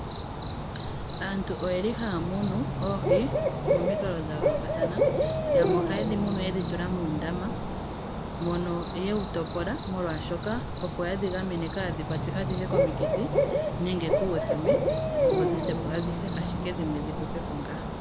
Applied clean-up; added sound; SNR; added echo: none; Cricket / Bird; -4 dB; none.